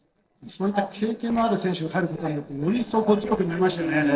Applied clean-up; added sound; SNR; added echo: neural separator model SepFormer DNS4.